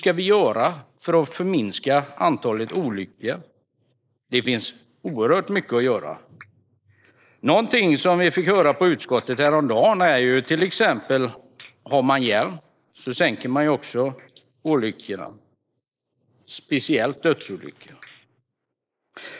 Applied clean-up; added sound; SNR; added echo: neural mask model Resemble Enhance denoiser.